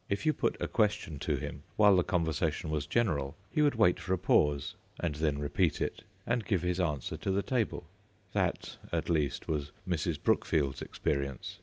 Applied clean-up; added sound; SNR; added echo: none; none; none; none.